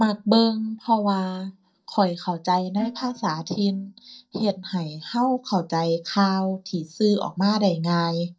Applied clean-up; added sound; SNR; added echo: neural mask model DeepFilterNet 3.